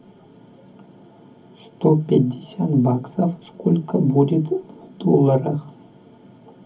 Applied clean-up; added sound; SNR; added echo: none; none; none; reverberation time 0.3 s.